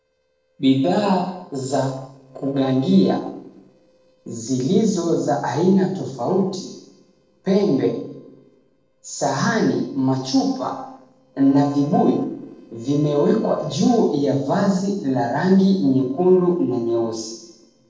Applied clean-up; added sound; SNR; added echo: neural separator model SepFormer DNS4.